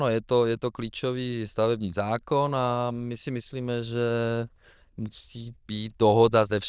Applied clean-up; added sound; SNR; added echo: neural diffusion model UNIVERSE++.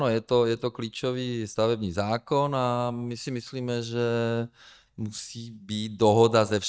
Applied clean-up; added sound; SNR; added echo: neural mask model DeepFilterNet 3.